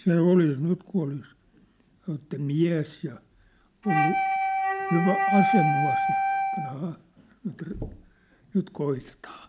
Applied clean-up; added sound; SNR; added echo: none; Wind instrument, woodwind instrument; -2 dB; none.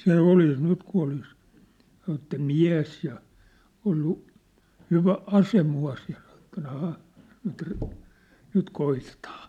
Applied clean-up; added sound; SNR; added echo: none; none; none; none.